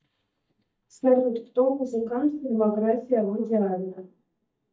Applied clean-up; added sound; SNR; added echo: neural mask model DeepFilterNet 3.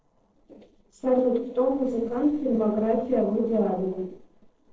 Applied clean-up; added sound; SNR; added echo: neural separator model SepFormer DNS4.